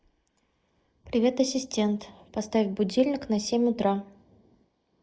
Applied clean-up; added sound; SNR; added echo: neural mask model Resemble Enhance denoiser.